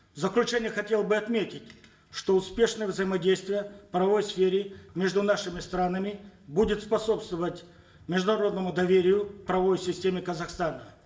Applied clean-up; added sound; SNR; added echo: none; none; none; reverberation time 0.5 s.